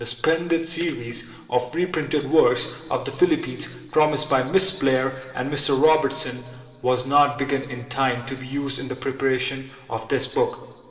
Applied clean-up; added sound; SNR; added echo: neural separator model SepFormer DNS4.